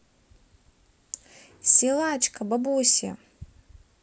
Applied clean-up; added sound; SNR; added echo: none; none; none; none.